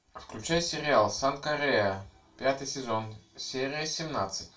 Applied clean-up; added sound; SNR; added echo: none; none; none; reverberation time 0.2 s.